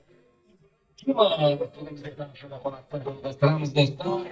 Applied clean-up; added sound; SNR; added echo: neural mask model DeepFilterNet 3.